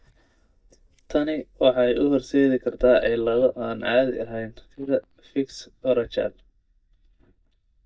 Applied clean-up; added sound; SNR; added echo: neural mask model DeepFilterNet 3.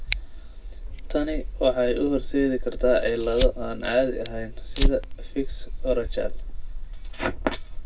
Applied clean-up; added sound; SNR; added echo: none; Fire; 1 dB; reverberation time 0.3 s.